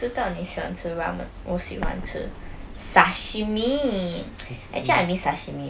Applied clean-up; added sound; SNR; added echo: none; Explosion; 13 dB; none.